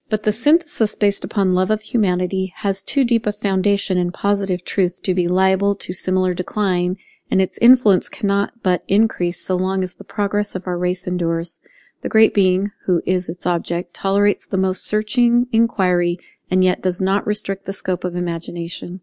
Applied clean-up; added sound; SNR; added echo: none; none; none; none.